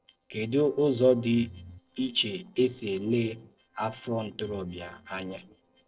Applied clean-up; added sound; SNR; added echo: neural separator model SepFormer DNS4.